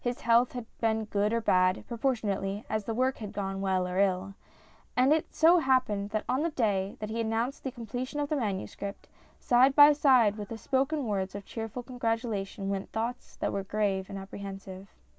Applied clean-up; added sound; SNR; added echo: none; none; none; none.